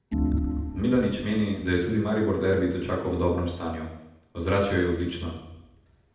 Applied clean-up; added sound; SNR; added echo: none; Organ; 4 dB; reverberation time 0.8 s.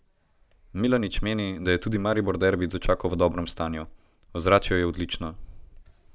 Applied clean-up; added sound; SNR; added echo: none; none; none; none.